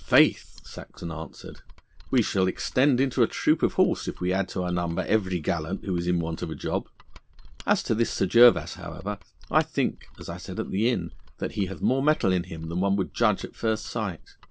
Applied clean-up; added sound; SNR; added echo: none; Mechanisms; 18 dB; none.